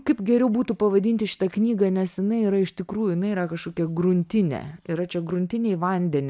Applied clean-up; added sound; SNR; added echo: none; none; none; none.